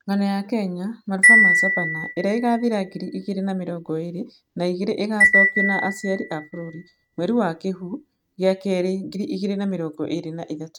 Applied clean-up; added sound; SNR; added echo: neural mask model RNNoise.